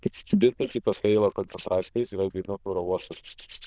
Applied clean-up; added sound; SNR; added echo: neural diffusion model UNIVERSE++.